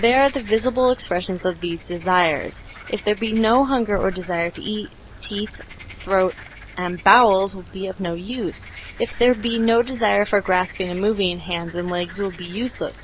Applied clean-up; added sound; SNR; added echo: none; Frog; 17 dB; none.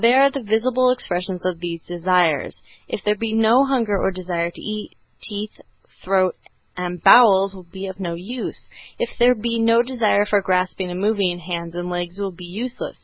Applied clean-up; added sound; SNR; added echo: none; none; none; none.